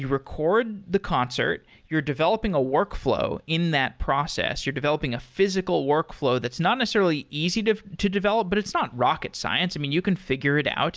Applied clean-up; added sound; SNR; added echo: none; none; none; none.